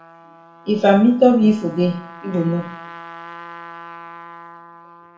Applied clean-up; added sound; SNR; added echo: none; Trumpet; 18 dB; reverberation time 0.4 s.